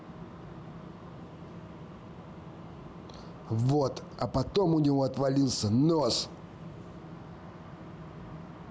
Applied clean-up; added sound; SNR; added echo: none; none; none; none.